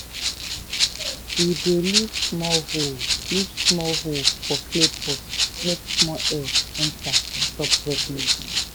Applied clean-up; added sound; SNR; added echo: none; Rattle (instrument); -4 dB; none.